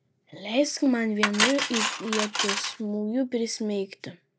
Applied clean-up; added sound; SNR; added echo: none; Cutlery, silverware; 3 dB; none.